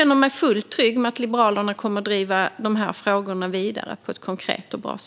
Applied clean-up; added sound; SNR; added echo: none; none; none; none.